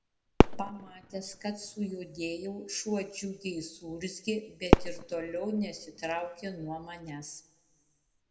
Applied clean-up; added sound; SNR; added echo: none; Fireworks; -4 dB; reverberation time 1.1 s.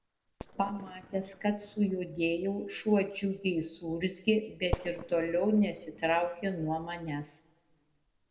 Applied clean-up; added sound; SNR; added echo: neural separator model SepFormer DNS4.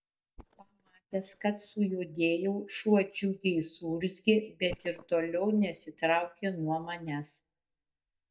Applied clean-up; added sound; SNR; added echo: neural mask model DeepFilterNet 3.